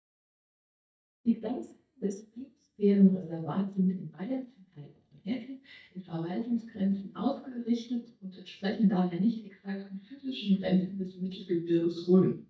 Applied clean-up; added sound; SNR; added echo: neural mask model DeepFilterNet 3.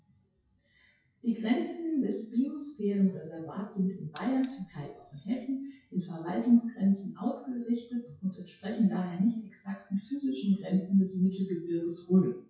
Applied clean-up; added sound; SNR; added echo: classical method WPE with log-MMSE.